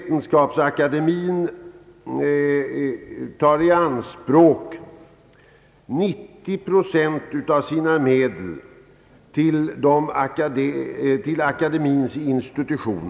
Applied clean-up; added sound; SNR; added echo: none; none; none; none.